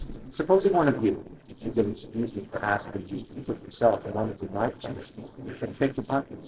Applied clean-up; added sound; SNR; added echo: neural separator model SepFormer DNS4.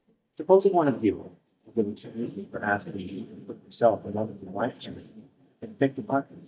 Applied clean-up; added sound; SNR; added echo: neural mask model DeepFilterNet 3.